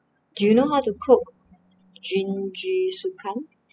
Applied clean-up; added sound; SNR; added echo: classical method spectral subtraction.